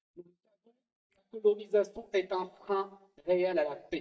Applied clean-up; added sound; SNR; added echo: neural mask model DeepFilterNet 3.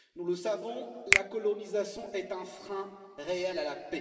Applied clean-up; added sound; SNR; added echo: none; Finger snapping; 0 dB; reverberation time 2.0 s.